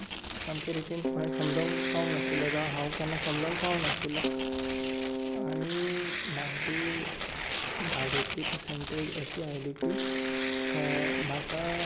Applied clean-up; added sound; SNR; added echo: none; Keyboard (musical) + Tearing; -3 dB; none.